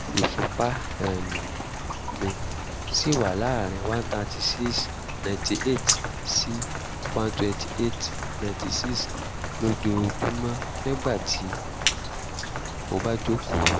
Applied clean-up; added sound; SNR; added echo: none; Rain; 2 dB; none.